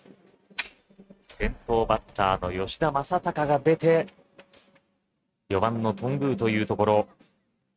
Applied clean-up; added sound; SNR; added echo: neural mask model RNNoise.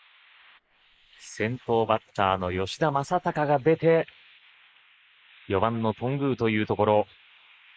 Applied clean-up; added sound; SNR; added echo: neural mask model Resemble Enhance denoiser.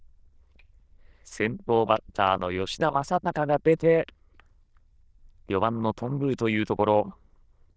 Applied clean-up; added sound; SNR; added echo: neural diffusion model UNIVERSE++.